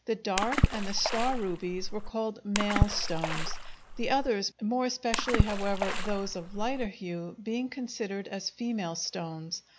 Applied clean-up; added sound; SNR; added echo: none; Water / Splash, splatter; -2 dB; none.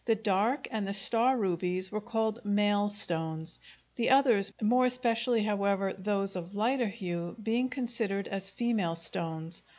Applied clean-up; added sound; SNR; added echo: none; none; none; none.